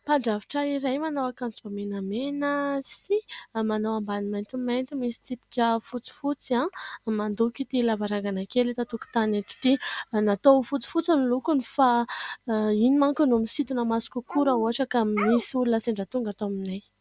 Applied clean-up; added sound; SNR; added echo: none; none; none; none.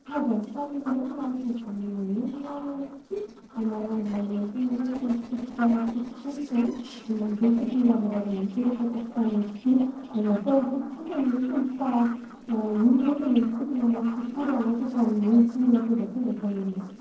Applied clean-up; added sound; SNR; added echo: neural separator model SepFormer DNS4.